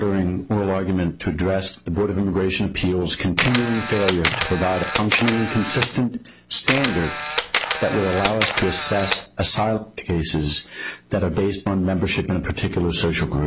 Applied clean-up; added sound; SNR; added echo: none; Camera; 3 dB; none.